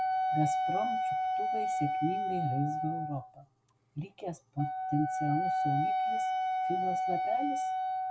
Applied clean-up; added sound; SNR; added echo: none; Wind instrument, woodwind instrument; -5 dB; none.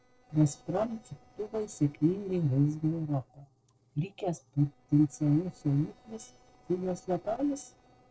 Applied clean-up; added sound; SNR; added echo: neural separator model SepFormer DNS4.